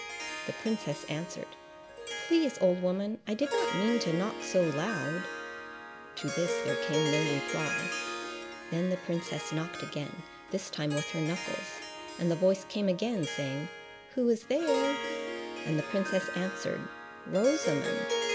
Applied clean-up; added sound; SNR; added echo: none; Harp; 5 dB; none.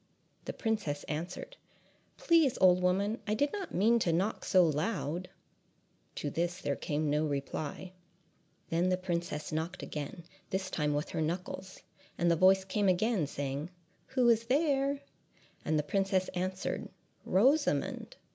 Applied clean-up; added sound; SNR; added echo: none; none; none; none.